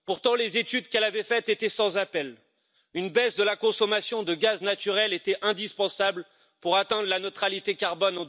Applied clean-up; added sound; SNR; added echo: none; none; none; none.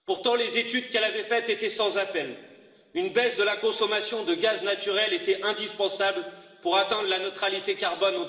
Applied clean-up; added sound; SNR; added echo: none; none; none; reverberation time 2.7 s.